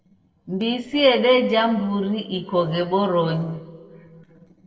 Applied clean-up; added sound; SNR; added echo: neural separator model SepFormer DNS4.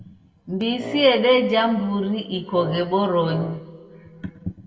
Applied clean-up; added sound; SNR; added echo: none; Wind instrument, woodwind instrument; 14 dB; reverberation time 1.5 s.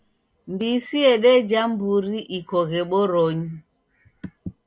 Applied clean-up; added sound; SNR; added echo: none; none; none; none.